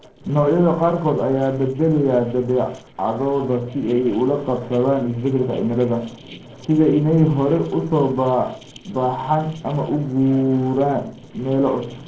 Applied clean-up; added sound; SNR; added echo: neural separator model SepFormer DNS4.